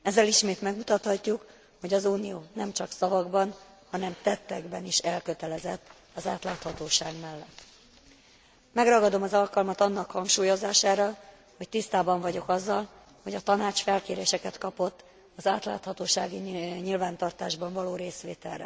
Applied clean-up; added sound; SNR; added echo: none; none; none; none.